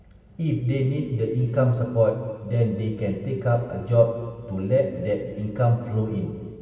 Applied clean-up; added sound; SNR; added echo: none; none; none; reverberation time 2.3 s.